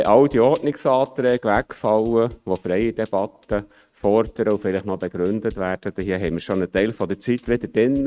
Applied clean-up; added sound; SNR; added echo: neural mask model RNNoise.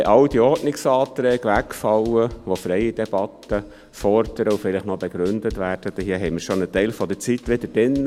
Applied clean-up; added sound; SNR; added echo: none; Drum kit; 20 dB; none.